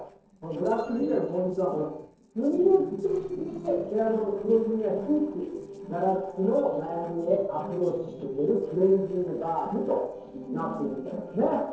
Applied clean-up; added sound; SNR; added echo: neural separator model SepFormer DNS4.